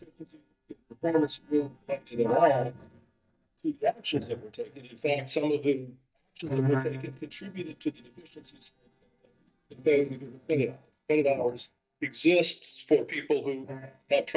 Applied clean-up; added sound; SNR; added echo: neural mask model DeepFilterNet 3.